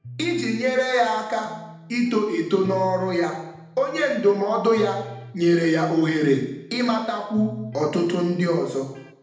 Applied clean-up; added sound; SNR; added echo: none; Electric guitar; 19 dB; reverberation time 0.8 s.